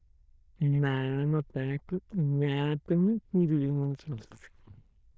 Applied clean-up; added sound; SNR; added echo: neural diffusion model UNIVERSE++.